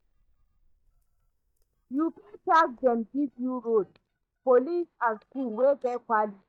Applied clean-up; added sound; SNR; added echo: neural mask model DeepFilterNet 3.